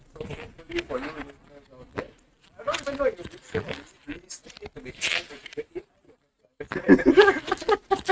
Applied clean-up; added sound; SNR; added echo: neural mask model RNNoise.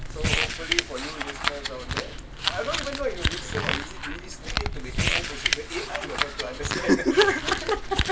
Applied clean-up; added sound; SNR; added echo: none; Crumpling, crinkling; -1 dB; none.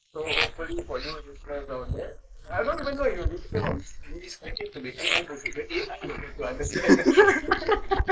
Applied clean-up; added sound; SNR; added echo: neural mask model Resemble Enhance denoiser.